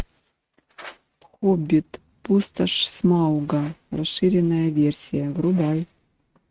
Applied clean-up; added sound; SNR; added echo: neural mask model RNNoise.